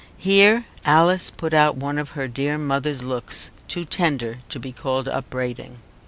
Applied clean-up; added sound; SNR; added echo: none; none; none; none.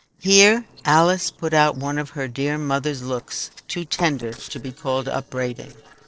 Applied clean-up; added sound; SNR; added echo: neural separator model SepFormer DNS4.